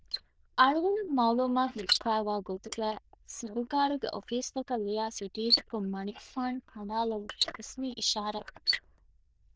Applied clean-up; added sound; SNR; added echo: neural diffusion model UNIVERSE++.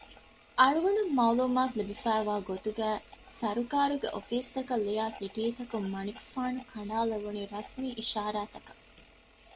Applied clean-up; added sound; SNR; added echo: none; none; none; none.